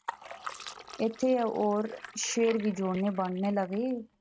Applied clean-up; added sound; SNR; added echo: neural mask model RNNoise.